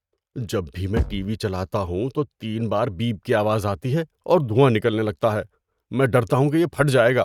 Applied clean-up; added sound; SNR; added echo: neural mask model RNNoise.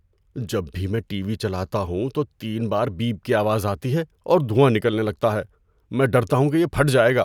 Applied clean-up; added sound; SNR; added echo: none; none; none; none.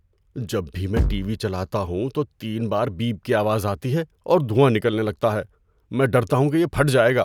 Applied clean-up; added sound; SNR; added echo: none; Bass drum; 3 dB; none.